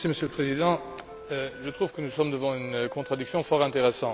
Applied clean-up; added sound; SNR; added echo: none; Wind instrument, woodwind instrument; 17 dB; none.